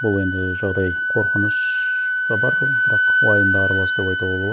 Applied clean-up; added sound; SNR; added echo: none; Wind instrument, woodwind instrument; -4 dB; none.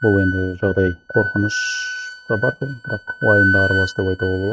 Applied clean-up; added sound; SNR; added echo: neural mask model RNNoise.